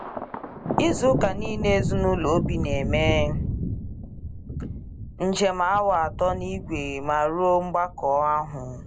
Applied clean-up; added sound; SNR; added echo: none; Thunder; 4 dB; none.